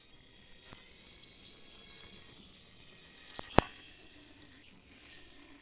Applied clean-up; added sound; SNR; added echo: neural separator model SepFormer WHAMR!.